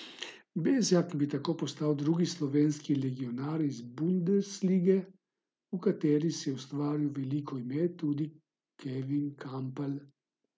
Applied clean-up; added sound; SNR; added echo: none; none; none; none.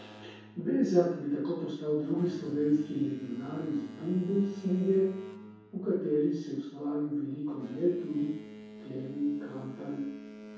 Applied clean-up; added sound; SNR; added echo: none; Boat, Water vehicle; 18 dB; reverberation time 0.7 s.